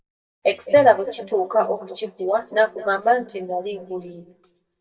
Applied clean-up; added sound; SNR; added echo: neural mask model DeepFilterNet 3.